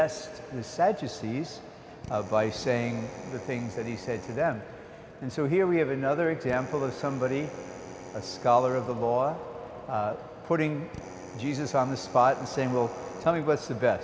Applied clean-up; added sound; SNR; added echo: none; Drill; 18 dB; none.